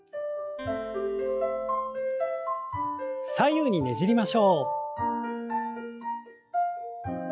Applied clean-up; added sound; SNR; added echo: classical method log-MMSE.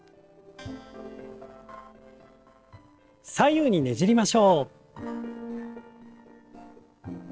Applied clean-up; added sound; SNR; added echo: neural separator model SepFormer DNS4.